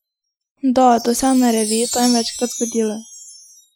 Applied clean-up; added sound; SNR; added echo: classical method Wiener filter.